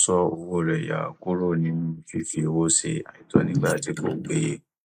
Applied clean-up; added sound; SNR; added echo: neural mask model Resemble Enhance denoiser.